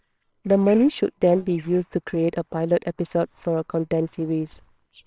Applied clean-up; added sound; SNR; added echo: neural separator model SepFormer WHAMR!.